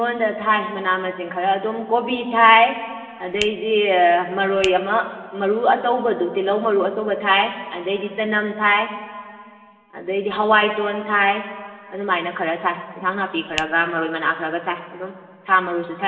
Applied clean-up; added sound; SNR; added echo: none; Finger snapping; 13 dB; reverberation time 2.8 s.